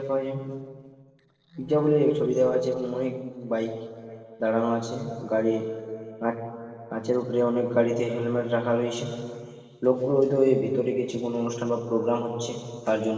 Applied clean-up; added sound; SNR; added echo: neural separator model SepFormer DNS4.